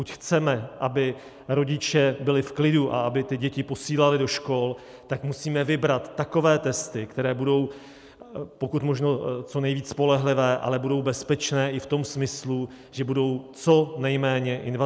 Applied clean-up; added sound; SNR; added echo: none; none; none; none.